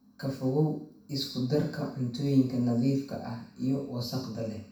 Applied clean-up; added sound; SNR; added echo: none; none; none; reverberation time 0.6 s.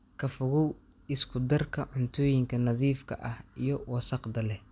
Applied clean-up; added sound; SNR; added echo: none; none; none; none.